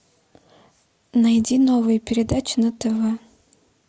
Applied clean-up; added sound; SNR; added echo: none; none; none; none.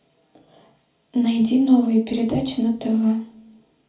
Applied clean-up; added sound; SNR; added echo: none; none; none; reverberation time 0.4 s.